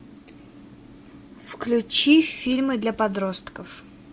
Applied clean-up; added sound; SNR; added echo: none; none; none; none.